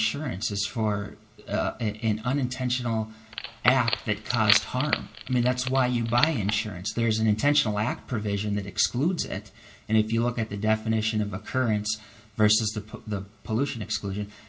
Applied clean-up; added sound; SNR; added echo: none; Wood; 5 dB; reverberation time 0.2 s.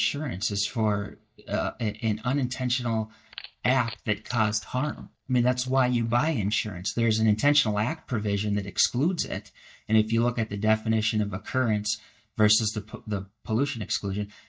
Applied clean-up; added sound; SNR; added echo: neural mask model DeepFilterNet 3.